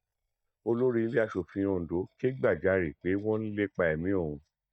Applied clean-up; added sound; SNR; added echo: neural mask model DeepFilterNet 3.